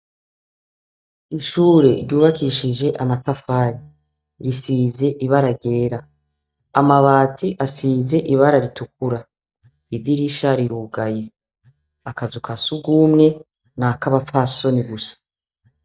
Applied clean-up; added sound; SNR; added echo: neural mask model DeepFilterNet 3.